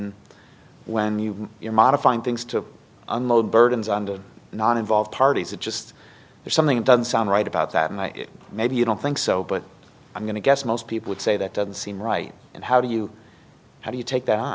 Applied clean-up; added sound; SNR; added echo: none; none; none; none.